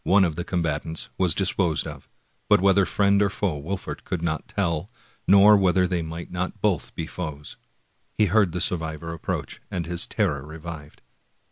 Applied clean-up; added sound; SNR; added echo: none; none; none; none.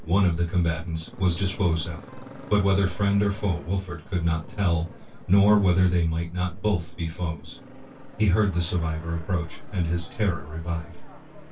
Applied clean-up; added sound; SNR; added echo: none; Motorcycle; 20 dB; reverberation time 0.1 s.